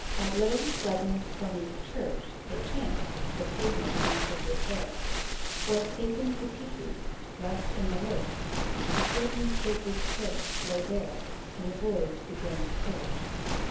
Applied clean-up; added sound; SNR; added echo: none; Waves, surf; -3 dB; reverberation time 0.7 s.